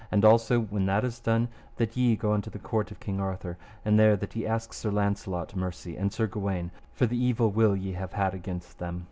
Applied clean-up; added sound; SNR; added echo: none; none; none; none.